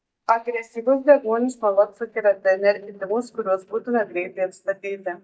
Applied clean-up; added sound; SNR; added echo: neural mask model DeepFilterNet 3.